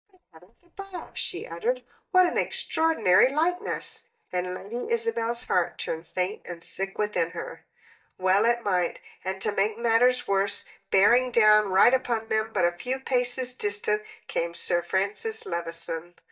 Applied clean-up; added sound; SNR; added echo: neural mask model DeepFilterNet 3.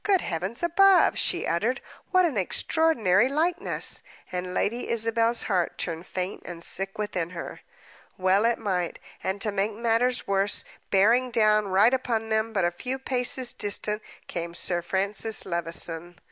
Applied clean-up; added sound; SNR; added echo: none; none; none; none.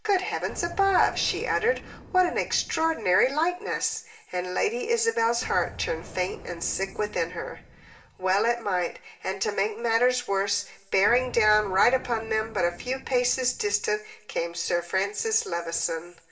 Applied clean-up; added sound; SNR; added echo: none; Explosion; 17 dB; reverberation time 0.4 s.